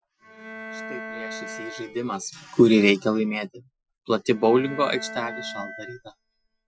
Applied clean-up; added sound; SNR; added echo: classical method Wiener filter.